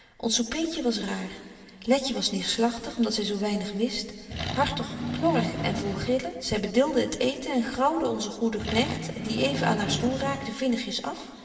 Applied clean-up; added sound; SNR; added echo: none; Accelerating, revving, vroom; 4 dB; reverberation time 2.3 s.